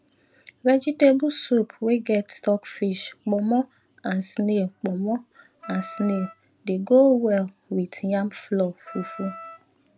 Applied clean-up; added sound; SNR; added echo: none; Wind instrument, woodwind instrument; 17 dB; none.